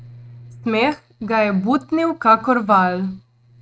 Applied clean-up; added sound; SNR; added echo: neural mask model RNNoise.